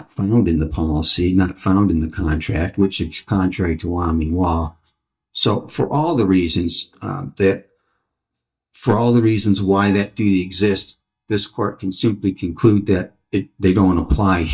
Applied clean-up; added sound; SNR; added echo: neural mask model DeepFilterNet 3.